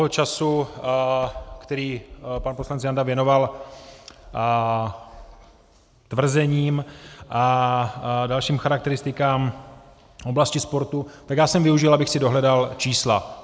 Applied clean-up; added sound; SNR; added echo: none; none; none; none.